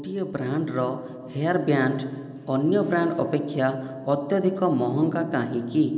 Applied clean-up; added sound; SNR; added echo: none; none; none; none.